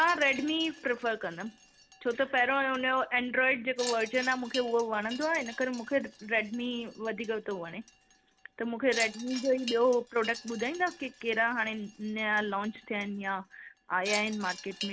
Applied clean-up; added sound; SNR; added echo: none; Wind chime; 15 dB; none.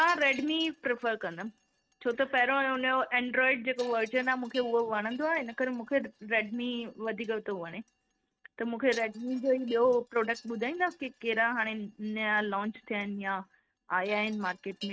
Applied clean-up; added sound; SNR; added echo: neural mask model RNNoise.